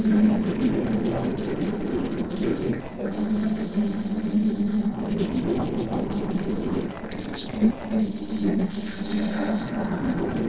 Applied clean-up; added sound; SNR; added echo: neural separator model SepFormer DNS4.